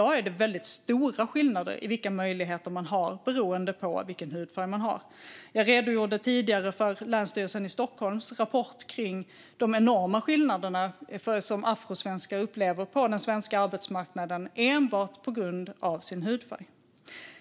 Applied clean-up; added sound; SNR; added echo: none; none; none; none.